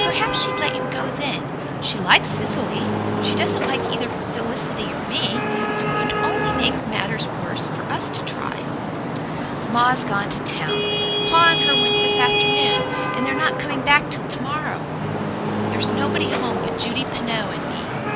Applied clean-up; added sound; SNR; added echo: none; Traffic noise, roadway noise / Vehicle horn, car horn, honking; -2 dB; none.